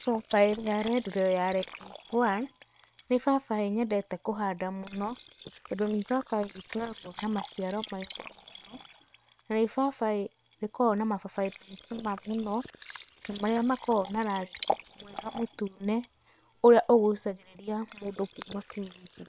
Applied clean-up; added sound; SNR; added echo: neural separator model SepFormer WHAM!.